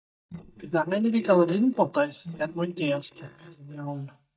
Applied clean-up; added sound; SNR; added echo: neural mask model DeepFilterNet 3.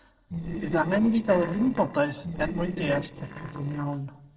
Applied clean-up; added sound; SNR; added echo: neural separator model SepFormer DNS4.